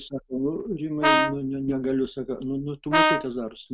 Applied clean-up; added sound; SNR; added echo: none; Brass instrument; -4 dB; none.